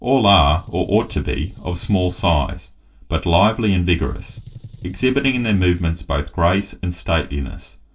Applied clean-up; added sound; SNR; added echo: neural separator model SepFormer DNS4.